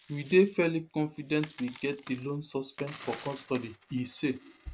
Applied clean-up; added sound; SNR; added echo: none; Coin (dropping); 18 dB; none.